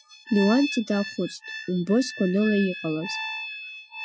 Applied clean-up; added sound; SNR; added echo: classical method Wiener filter.